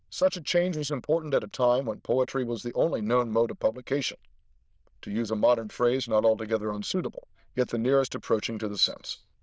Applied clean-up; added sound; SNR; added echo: neural diffusion model UNIVERSE++.